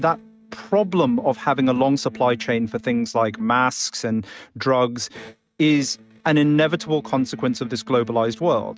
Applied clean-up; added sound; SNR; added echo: neural mask model RNNoise.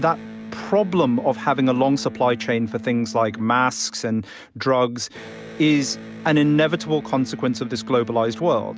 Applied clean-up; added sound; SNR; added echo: none; Electric guitar; 15 dB; none.